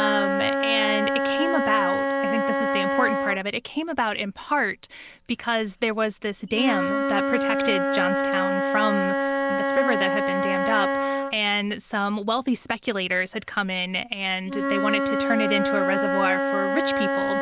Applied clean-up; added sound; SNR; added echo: none; Wind instrument, woodwind instrument; -1 dB; none.